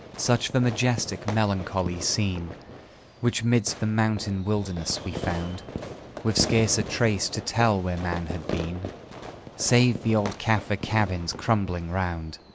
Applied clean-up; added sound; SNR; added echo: none; Fireworks; 11 dB; none.